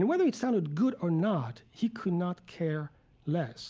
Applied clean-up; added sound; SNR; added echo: none; none; none; none.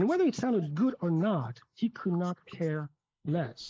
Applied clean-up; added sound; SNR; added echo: neural mask model Resemble Enhance denoiser.